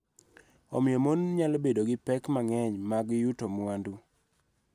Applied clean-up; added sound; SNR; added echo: none; none; none; none.